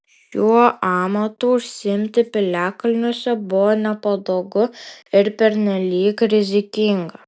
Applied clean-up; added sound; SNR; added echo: none; none; none; none.